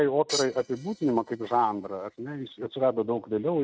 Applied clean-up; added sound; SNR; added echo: neural mask model RNNoise.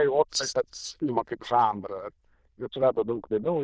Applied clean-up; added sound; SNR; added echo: neural diffusion model UNIVERSE++.